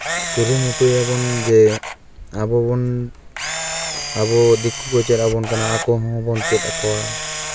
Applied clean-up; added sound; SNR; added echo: none; Camera; 8 dB; none.